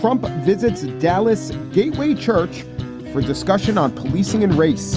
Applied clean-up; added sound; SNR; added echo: none; none; none; none.